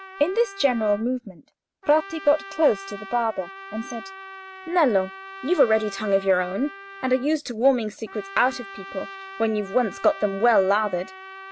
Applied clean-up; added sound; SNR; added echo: none; Trumpet; 16 dB; none.